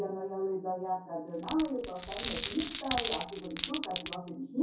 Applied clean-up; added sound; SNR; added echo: none; Glass; -4 dB; reverberation time 0.6 s.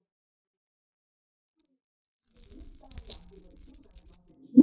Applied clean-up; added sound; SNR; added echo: neural mask model DeepFilterNet 3.